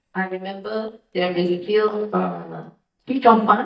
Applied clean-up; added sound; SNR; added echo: neural mask model DeepFilterNet 3.